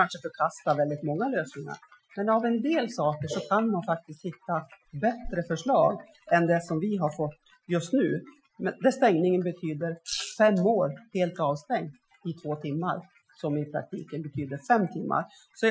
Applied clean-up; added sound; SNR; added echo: classical method Wiener filter.